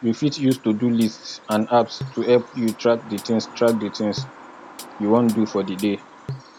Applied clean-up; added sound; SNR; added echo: none; Hi-hat + Bird vocalization, bird call, bird song; 16 dB; none.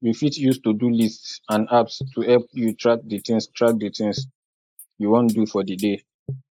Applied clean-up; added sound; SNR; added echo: neural mask model Resemble Enhance denoiser.